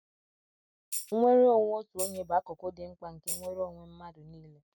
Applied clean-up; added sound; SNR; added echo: none; Tambourine; 10 dB; none.